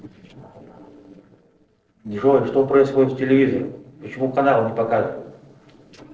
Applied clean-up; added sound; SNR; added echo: neural separator model SepFormer DNS4.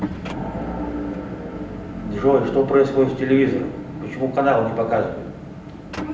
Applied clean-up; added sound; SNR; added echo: none; Motor vehicle (road) / Engine; 8 dB; reverberation time 0.8 s.